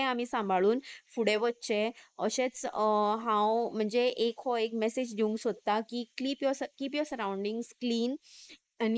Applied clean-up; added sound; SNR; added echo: neural mask model Resemble Enhance denoiser.